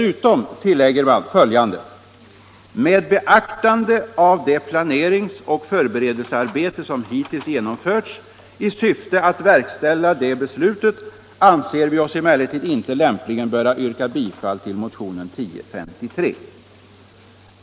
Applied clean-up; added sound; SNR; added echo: none; none; none; none.